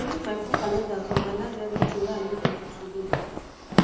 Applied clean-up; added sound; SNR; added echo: none; Walk, footsteps / Siren; -3 dB; reverberation time 0.9 s.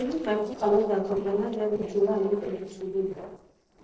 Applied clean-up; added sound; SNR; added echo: neural separator model SepFormer DNS4.